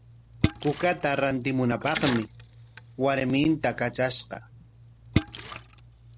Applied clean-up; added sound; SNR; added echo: none; Splash, splatter; 7 dB; none.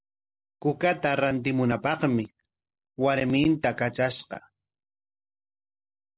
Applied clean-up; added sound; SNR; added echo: none; none; none; none.